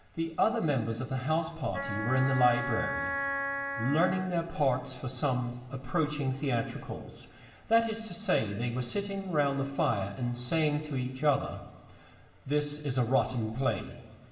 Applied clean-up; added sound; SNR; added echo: none; Wind instrument, woodwind instrument; 5 dB; reverberation time 2.5 s.